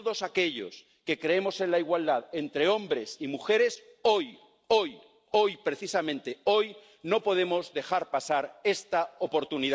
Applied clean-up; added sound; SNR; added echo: none; none; none; none.